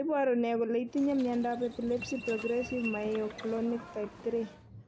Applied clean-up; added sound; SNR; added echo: none; Subway, metro, underground; 14 dB; none.